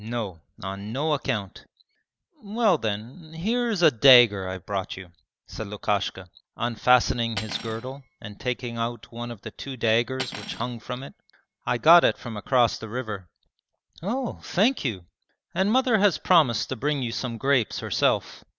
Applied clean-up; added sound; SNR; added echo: none; Cutlery, silverware; 15 dB; none.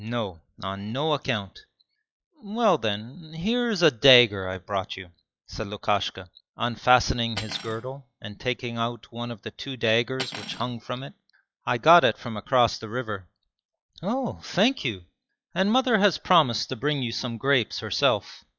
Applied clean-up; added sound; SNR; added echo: classical method log-MMSE.